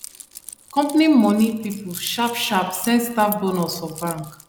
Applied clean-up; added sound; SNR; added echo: none; Keys jangling; 17 dB; none.